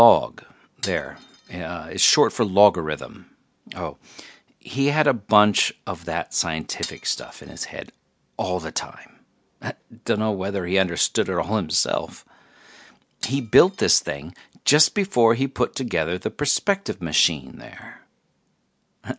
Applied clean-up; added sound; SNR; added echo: none; Glass; 16 dB; none.